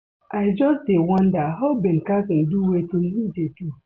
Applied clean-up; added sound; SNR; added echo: none; none; none; none.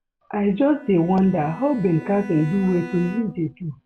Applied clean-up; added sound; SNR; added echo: none; Bowed string instrument; 17 dB; none.